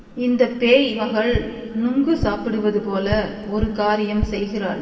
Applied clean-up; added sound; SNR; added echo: none; Tap; 10 dB; reverberation time 1.9 s.